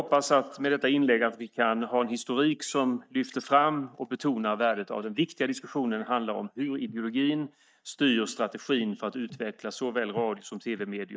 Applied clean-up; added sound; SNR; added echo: neural mask model DeepFilterNet 3.